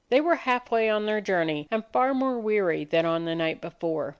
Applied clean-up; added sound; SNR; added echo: none; none; none; none.